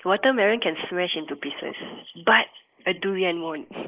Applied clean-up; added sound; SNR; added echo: neural mask model Resemble Enhance denoiser.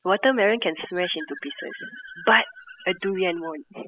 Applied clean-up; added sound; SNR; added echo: classical method spectral subtraction.